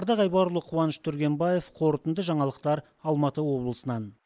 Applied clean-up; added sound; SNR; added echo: none; none; none; none.